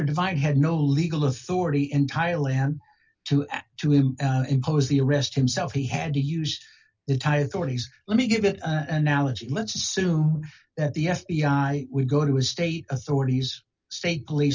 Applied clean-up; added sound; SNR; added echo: none; none; none; none.